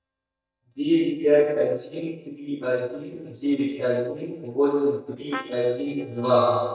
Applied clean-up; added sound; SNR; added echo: neural mask model DeepFilterNet 3.